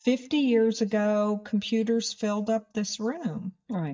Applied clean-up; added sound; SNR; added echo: neural mask model DeepFilterNet 3.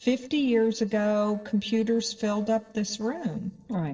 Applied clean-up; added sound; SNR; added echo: neural separator model SepFormer DNS4.